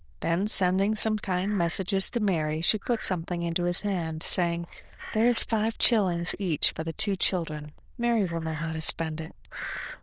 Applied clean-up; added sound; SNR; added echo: neural diffusion model UNIVERSE++.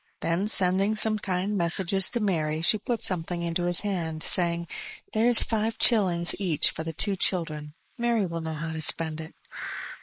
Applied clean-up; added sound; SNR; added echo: neural mask model Resemble Enhance denoiser.